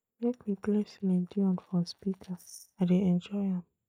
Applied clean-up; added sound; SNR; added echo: neural mask model DeepFilterNet 3.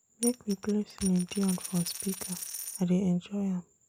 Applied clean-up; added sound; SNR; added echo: none; Coin (dropping); 9 dB; none.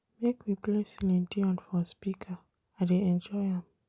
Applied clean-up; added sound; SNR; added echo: none; none; none; none.